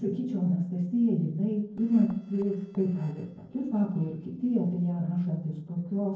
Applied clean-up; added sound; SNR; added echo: neural separator model SepFormer DNS4.